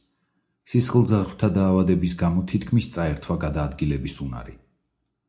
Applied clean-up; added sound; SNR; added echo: none; none; none; reverberation time 0.3 s.